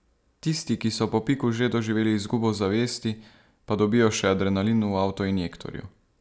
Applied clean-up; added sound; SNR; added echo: none; none; none; none.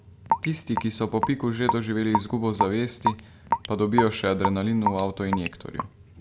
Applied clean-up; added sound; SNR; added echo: none; Raindrop / Drip; 4 dB; none.